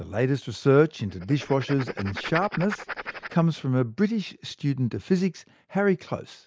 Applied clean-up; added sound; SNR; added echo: neural mask model Resemble Enhance denoiser.